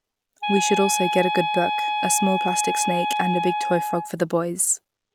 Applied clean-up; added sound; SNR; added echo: none; Wind instrument, woodwind instrument; 1 dB; none.